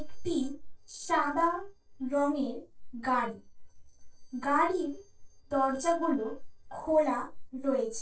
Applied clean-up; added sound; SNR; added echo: neural separator model SepFormer DNS4.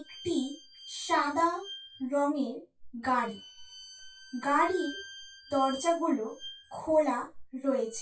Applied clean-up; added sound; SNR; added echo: classical method WPE with log-MMSE.